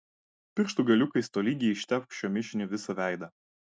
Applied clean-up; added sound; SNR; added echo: none; none; none; none.